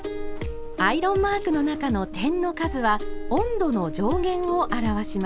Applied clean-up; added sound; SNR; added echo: none; Livestock, farm animals, working animals; 7 dB; none.